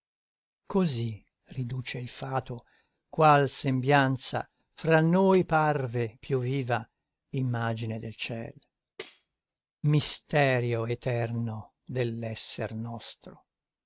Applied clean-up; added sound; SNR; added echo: neural mask model RNNoise.